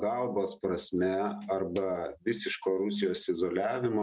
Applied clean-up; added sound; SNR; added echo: none; none; none; none.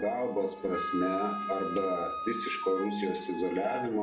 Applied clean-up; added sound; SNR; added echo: none; Wind instrument, woodwind instrument; 6 dB; reverberation time 0.6 s.